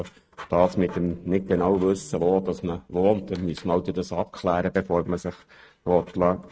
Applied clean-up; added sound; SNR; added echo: neural mask model RNNoise.